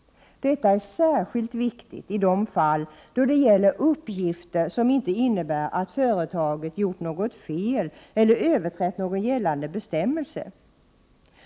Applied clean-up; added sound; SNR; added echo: none; none; none; none.